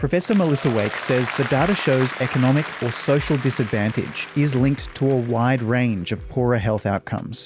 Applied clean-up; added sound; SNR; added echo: none; Applause; 13 dB; none.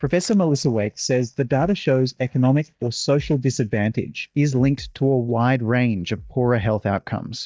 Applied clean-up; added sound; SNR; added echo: neural mask model DeepFilterNet 3.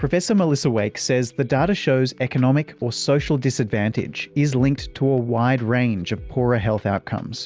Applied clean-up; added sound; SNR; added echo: none; none; none; none.